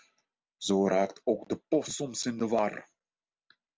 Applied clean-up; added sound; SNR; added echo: none; none; none; none.